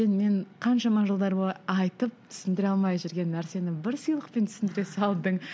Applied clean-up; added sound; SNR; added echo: none; none; none; none.